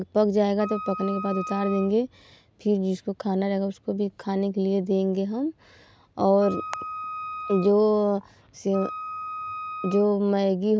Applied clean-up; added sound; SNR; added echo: none; Wind instrument, woodwind instrument; 11 dB; none.